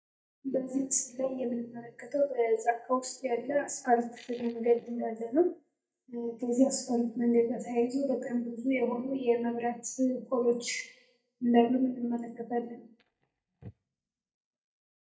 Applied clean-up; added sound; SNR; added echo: neural mask model DeepFilterNet 3.